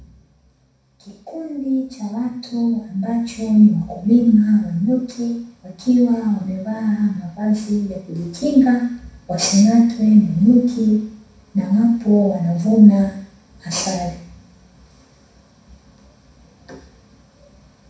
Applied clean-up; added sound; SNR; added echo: none; none; none; reverberation time 0.6 s.